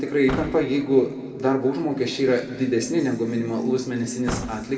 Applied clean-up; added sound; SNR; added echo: none; Slam / Car; 14 dB; reverberation time 2.2 s.